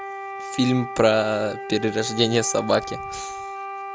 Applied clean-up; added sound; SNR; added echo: none; Wind instrument, woodwind instrument; 9 dB; none.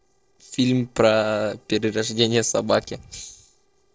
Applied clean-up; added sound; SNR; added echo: neural separator model SepFormer DNS4.